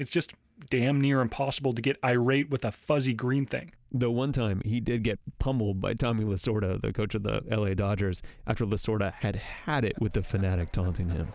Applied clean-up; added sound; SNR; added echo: none; none; none; none.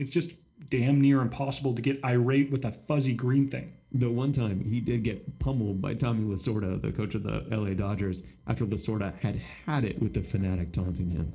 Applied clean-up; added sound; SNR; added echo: neural separator model SepFormer DNS4.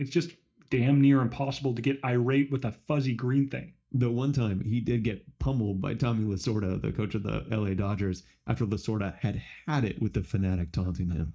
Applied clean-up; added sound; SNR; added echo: neural mask model DeepFilterNet 3.